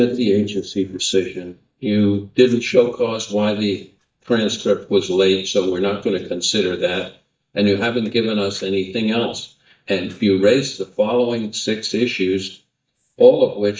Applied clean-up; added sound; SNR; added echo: neural mask model DeepFilterNet 3.